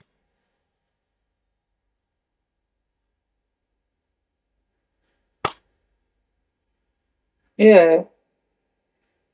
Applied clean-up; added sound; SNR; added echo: neural mask model DeepFilterNet 3.